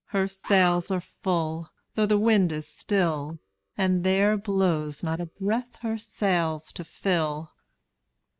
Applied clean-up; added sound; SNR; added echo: neural mask model DeepFilterNet 3.